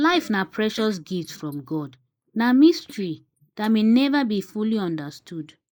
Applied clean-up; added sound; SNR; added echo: neural mask model Resemble Enhance denoiser.